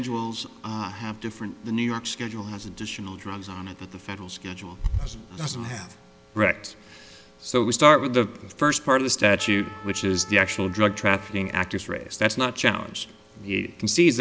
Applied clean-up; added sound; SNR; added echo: none; Trumpet; 19 dB; none.